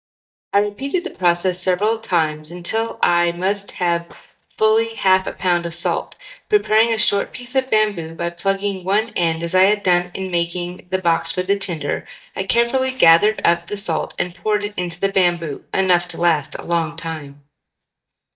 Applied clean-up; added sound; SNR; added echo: neural mask model DeepFilterNet 3.